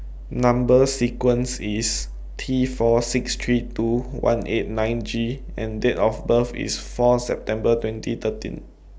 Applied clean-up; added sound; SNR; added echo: none; none; none; none.